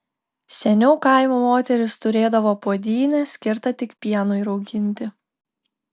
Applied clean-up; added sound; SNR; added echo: none; none; none; none.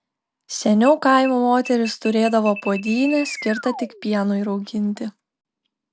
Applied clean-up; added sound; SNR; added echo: none; Alarm; 14 dB; none.